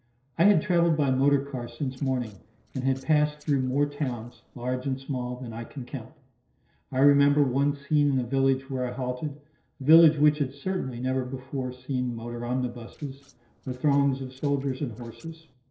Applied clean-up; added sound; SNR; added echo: neural separator model SepFormer DNS4.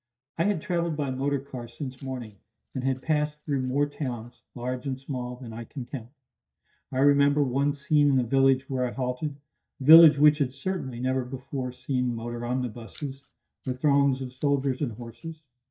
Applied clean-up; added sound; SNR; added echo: neural mask model DeepFilterNet 3.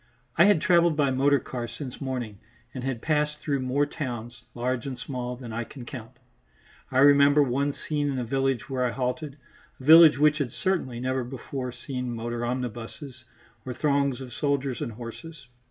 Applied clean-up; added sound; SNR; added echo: none; none; none; none.